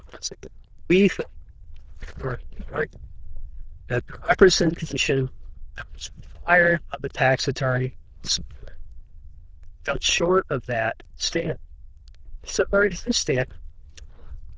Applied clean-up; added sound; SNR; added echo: neural diffusion model UNIVERSE++.